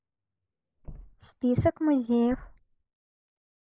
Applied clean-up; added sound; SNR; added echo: neural mask model Resemble Enhance denoiser.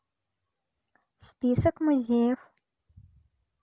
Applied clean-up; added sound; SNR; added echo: none; none; none; none.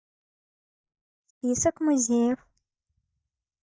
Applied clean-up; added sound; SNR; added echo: neural mask model DeepFilterNet 3.